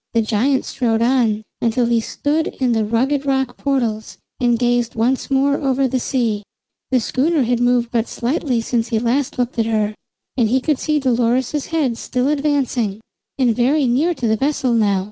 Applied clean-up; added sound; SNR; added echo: none; none; none; none.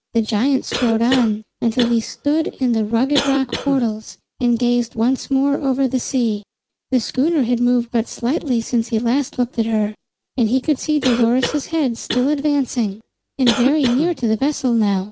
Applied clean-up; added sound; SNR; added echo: none; Cough; 9 dB; none.